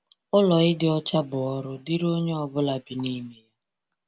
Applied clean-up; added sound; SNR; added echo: none; none; none; none.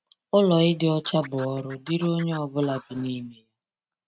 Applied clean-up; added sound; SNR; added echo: neural mask model RNNoise.